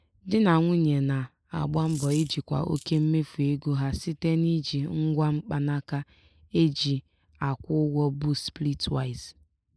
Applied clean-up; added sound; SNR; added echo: neural mask model Resemble Enhance denoiser.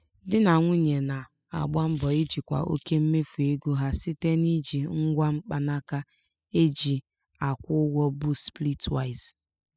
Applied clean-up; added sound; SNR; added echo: classical method spectral subtraction.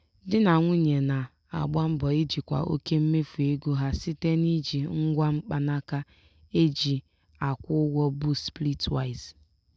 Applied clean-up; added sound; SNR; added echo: none; none; none; none.